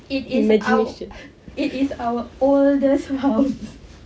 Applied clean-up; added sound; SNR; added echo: none; none; none; none.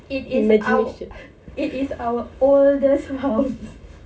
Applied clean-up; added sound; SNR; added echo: none; none; none; reverberation time 0.2 s.